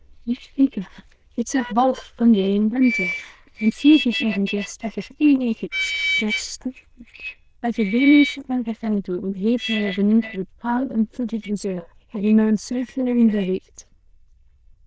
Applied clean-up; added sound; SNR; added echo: neural diffusion model UNIVERSE++.